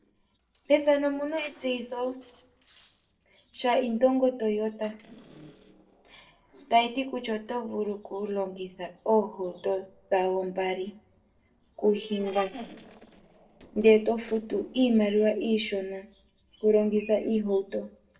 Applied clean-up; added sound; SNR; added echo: neural separator model SepFormer DNS4.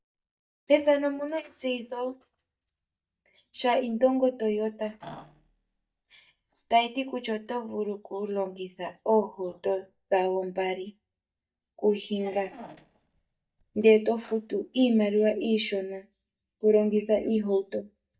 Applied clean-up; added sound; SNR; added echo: neural mask model DeepFilterNet 3.